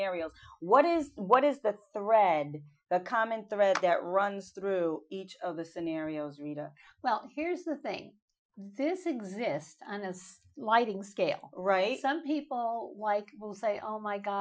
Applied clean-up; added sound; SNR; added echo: classical method Wiener filter.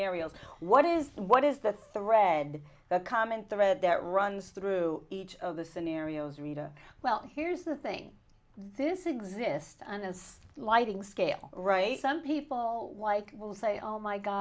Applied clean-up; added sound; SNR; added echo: none; none; none; none.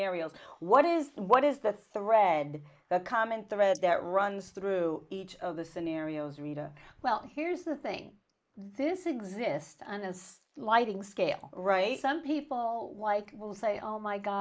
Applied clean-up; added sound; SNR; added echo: neural mask model Resemble Enhance denoiser.